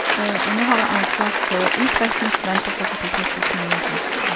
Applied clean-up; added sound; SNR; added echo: none; Applause / Cheering; -5 dB; none.